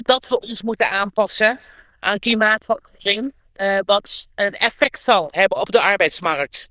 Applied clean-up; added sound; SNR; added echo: neural diffusion model UNIVERSE++.